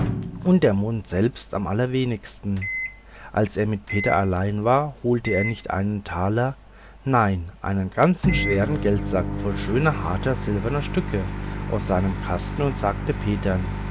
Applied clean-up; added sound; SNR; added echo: none; Microwave oven; 7 dB; none.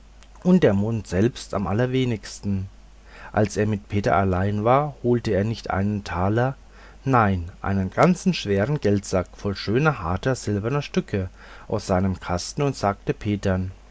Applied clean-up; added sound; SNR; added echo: none; none; none; none.